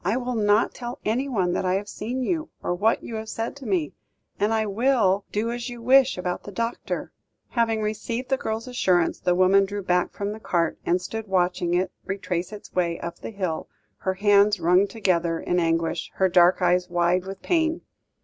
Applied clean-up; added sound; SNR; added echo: none; none; none; none.